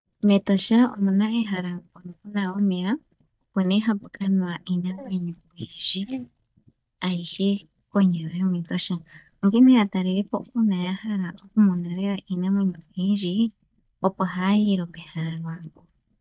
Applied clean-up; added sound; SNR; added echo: neural mask model DeepFilterNet 3.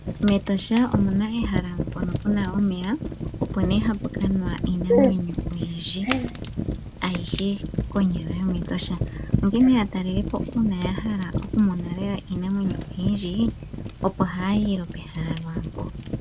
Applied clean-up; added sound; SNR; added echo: none; Fire; 5 dB; none.